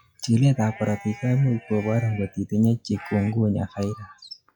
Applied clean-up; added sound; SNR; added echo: classical method log-MMSE.